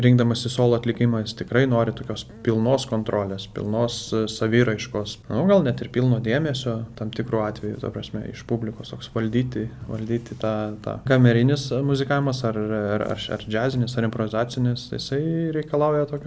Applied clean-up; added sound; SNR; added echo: none; none; none; none.